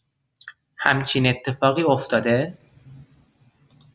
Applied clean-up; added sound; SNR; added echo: none; none; none; none.